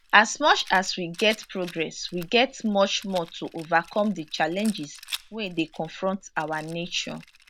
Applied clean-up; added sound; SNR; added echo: none; Rattle; 19 dB; none.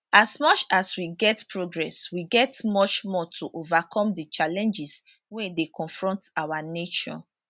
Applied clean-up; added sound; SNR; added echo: none; none; none; none.